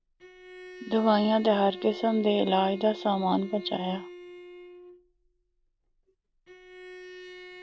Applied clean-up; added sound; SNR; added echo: none; Bowed string instrument; 15 dB; none.